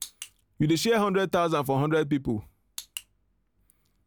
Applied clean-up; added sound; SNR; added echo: none; none; none; none.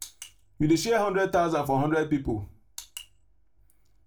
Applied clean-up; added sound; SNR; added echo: none; none; none; reverberation time 0.2 s.